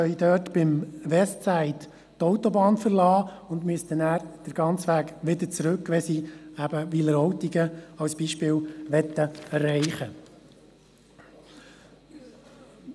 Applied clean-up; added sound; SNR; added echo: none; none; none; none.